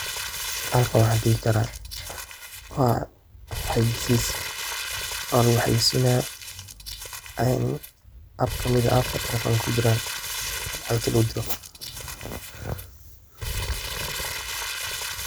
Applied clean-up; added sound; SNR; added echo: none; Crumpling, crinkling; 7 dB; none.